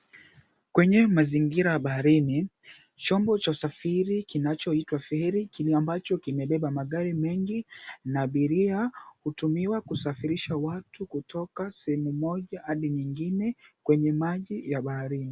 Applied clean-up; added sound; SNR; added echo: none; none; none; none.